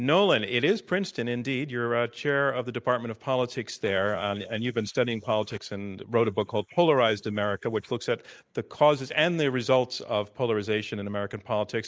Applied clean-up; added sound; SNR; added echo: neural mask model Resemble Enhance denoiser.